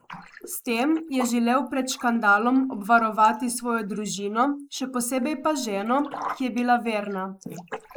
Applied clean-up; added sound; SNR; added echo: neural mask model Resemble Enhance denoiser.